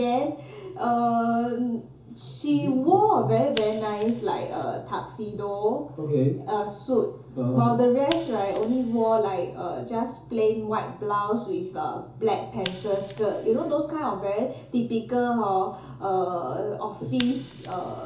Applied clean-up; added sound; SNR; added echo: none; Scissors; 15 dB; reverberation time 0.7 s.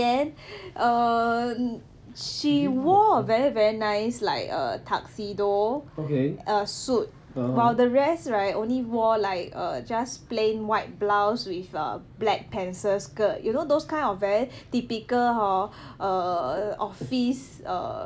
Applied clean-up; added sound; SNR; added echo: none; none; none; none.